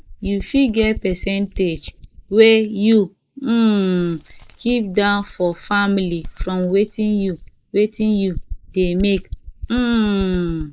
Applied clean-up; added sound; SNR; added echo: neural mask model Resemble Enhance denoiser.